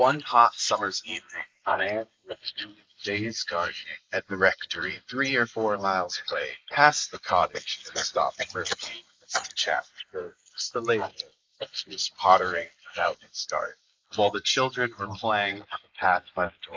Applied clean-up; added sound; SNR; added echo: neural mask model Resemble Enhance denoiser.